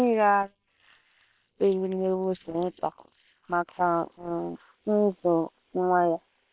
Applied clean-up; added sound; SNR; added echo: neural separator model SepFormer WHAM!.